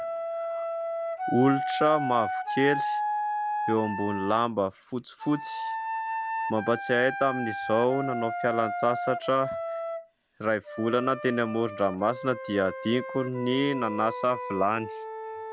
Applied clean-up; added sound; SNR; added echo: none; Wind instrument, woodwind instrument; 5 dB; none.